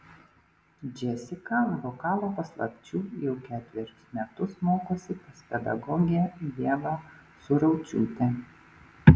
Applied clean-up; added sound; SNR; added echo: none; none; none; none.